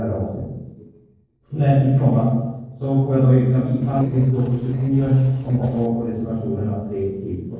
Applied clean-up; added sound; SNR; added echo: neural separator model SepFormer DNS4.